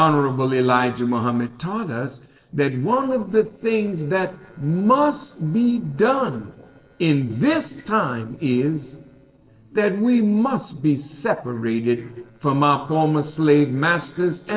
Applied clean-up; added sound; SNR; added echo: neural separator model SepFormer DNS4.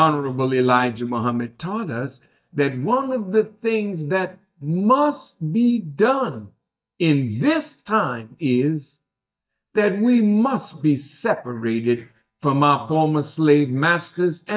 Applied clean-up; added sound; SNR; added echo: neural mask model DeepFilterNet 3.